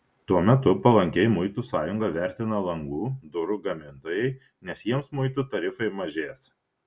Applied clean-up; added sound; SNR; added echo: none; none; none; none.